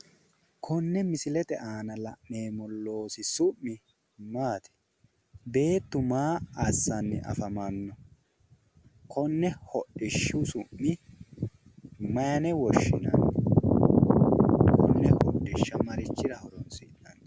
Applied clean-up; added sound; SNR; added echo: none; none; none; none.